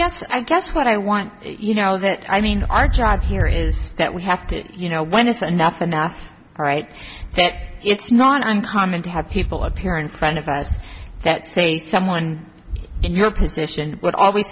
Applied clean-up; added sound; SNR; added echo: none; none; none; none.